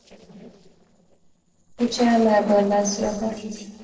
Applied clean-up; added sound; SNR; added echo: neural separator model SepFormer DNS4.